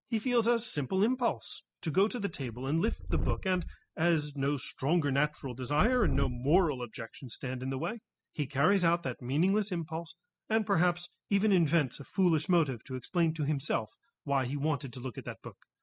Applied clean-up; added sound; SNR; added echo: classical method spectral subtraction.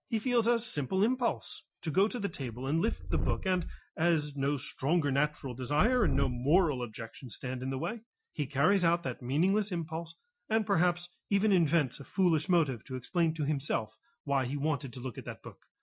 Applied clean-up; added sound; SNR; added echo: classical method Wiener filter.